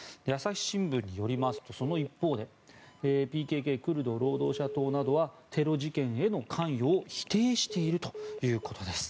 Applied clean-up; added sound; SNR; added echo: none; Telephone; 15 dB; none.